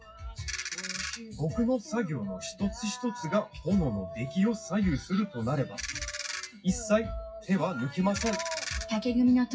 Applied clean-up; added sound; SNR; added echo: classical method WPE with log-MMSE.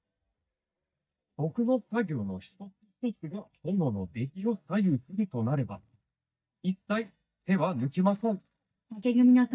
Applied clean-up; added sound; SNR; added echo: neural mask model DeepFilterNet 3.